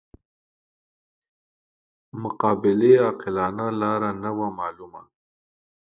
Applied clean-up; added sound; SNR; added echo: none; none; none; none.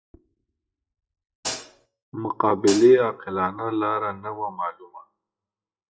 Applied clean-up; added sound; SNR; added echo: classical method WPE with log-MMSE.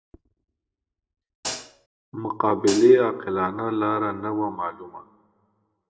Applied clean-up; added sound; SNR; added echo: none; Hi-hat; 8 dB; reverberation time 0.9 s.